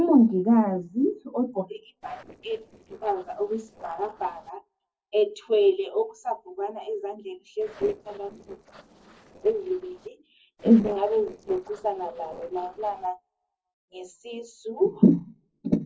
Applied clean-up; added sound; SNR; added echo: neural separator model SepFormer DNS4.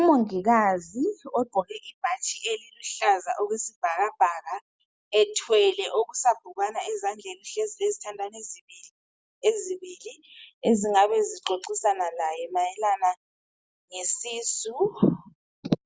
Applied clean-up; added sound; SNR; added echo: none; none; none; none.